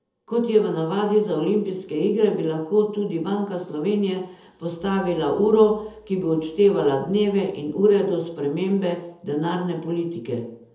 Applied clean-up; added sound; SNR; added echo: none; none; none; reverberation time 0.7 s.